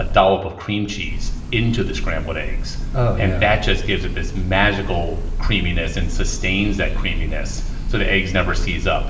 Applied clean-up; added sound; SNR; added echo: none; Bird / Breathing; 1 dB; reverberation time 1.3 s.